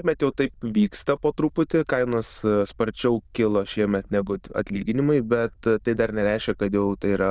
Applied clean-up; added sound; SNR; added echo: neural diffusion model UNIVERSE++.